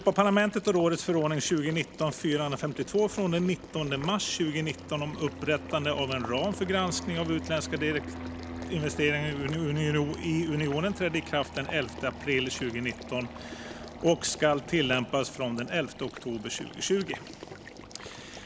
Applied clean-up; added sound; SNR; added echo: none; Water / Liquid + Fixed-wing aircraft, airplane; 12 dB; none.